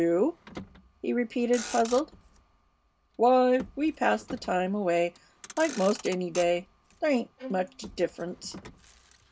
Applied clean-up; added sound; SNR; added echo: none; Bowed string instrument + Motor vehicle (road); 17 dB; none.